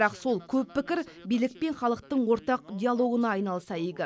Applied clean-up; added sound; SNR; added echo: none; none; none; none.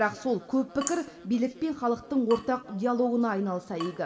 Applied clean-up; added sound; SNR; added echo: none; Drip / Water tap, faucet; 17 dB; reverberation time 2.3 s.